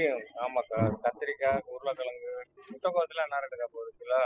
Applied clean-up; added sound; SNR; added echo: classical method spectral subtraction.